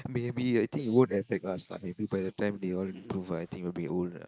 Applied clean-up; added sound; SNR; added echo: neural mask model Resemble Enhance denoiser.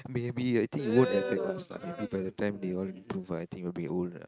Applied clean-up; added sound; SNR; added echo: neural mask model RNNoise.